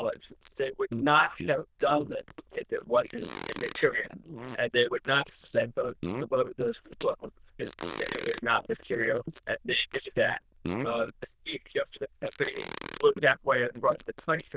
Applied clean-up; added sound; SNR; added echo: neural diffusion model UNIVERSE++.